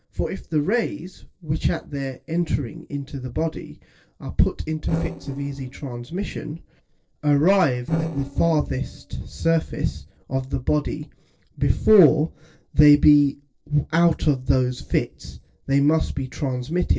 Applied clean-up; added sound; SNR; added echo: neural separator model SepFormer DNS4.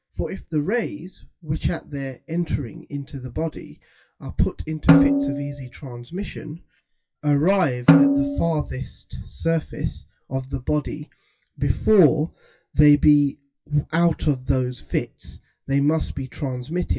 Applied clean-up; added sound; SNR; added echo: classical method WPE with log-MMSE.